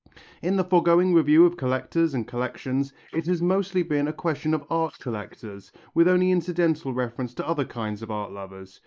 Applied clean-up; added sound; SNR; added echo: neural mask model Resemble Enhance denoiser.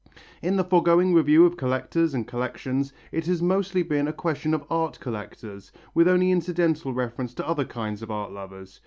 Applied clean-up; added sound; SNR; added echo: none; none; none; none.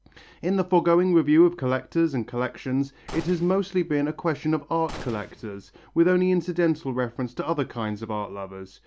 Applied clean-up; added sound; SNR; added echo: none; Gunshot, gunfire; 18 dB; none.